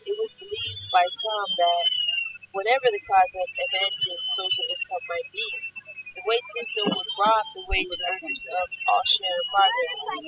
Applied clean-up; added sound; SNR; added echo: classical method spectral subtraction.